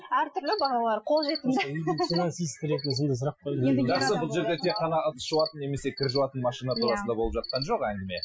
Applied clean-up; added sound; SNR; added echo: classical method Wiener filter.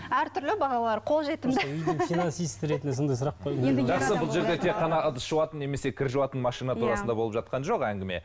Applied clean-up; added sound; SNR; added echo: none; none; none; none.